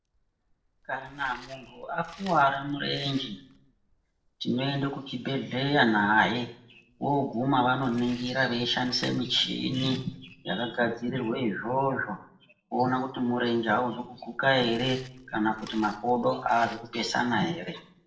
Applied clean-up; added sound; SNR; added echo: neural separator model SepFormer DNS4.